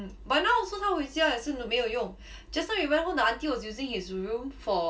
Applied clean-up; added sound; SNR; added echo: none; none; none; reverberation time 0.2 s.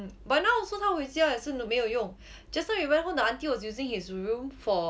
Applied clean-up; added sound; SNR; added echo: none; none; none; none.